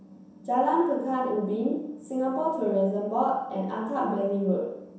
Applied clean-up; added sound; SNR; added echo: none; none; none; reverberation time 0.7 s.